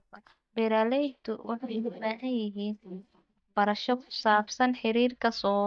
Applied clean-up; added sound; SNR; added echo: neural mask model DeepFilterNet 3.